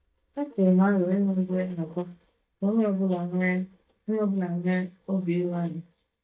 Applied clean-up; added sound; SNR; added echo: neural mask model DeepFilterNet 3.